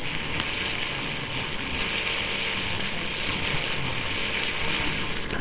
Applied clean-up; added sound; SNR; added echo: neural separator model SepFormer WHAMR!.